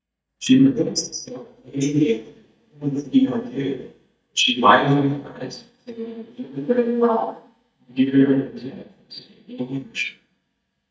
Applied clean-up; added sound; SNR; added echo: neural mask model DeepFilterNet 3.